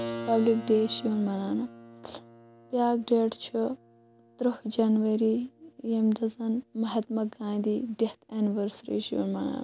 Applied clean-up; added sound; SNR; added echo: none; Keyboard (musical); 17 dB; none.